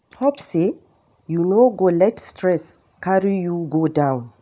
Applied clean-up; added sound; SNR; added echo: none; none; none; none.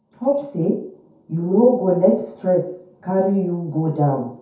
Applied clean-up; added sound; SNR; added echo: none; none; none; reverberation time 0.6 s.